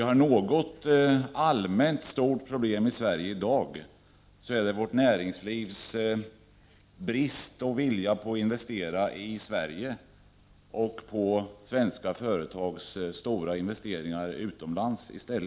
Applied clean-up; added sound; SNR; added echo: none; none; none; none.